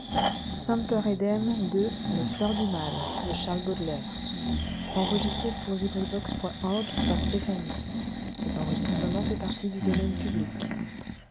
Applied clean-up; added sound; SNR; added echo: none; Breathing; -1 dB; none.